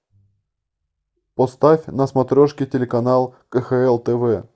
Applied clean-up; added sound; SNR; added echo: none; none; none; none.